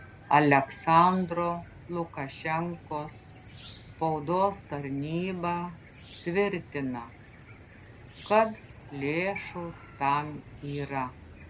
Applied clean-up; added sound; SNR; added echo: none; Cricket / Chicken, rooster; 18 dB; none.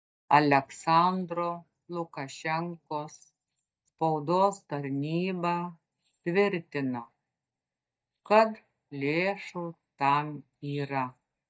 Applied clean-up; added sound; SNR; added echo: neural mask model DeepFilterNet 3.